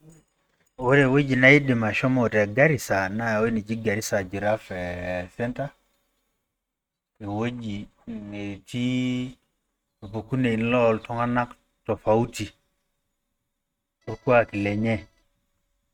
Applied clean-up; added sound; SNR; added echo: neural mask model RNNoise.